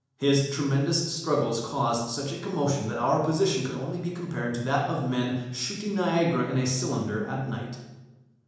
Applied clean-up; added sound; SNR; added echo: none; none; none; reverberation time 1.0 s.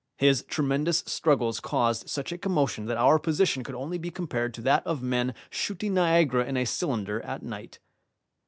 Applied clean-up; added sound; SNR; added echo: none; none; none; none.